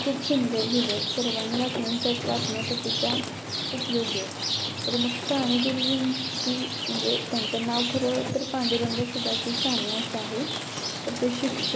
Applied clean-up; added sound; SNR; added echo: none; Rain; 1 dB; none.